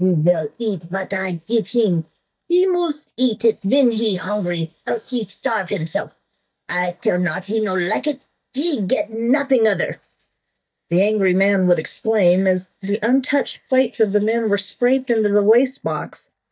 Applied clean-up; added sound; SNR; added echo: neural mask model DeepFilterNet 3.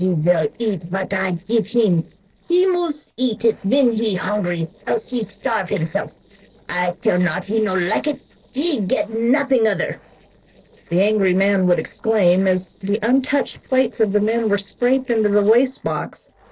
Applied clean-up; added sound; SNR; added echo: neural separator model SepFormer DNS4.